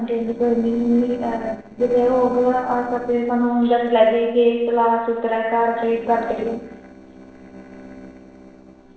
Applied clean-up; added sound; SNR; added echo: neural separator model SepFormer DNS4.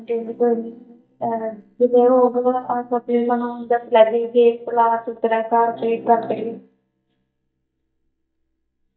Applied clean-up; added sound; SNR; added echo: neural mask model DeepFilterNet 3.